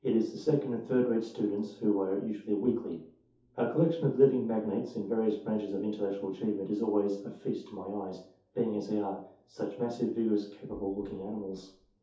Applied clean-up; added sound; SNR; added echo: none; none; none; reverberation time 0.5 s.